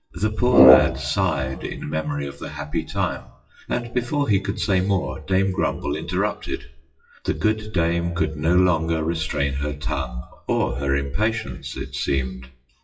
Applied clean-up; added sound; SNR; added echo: classical method WPE with log-MMSE.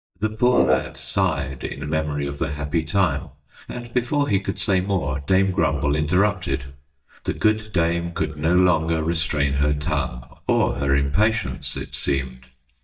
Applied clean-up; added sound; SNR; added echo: neural mask model DeepFilterNet 3.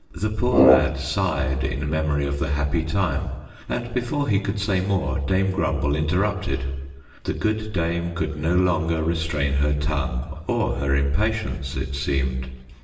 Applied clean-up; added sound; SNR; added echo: none; Brass instrument; -1 dB; reverberation time 1.1 s.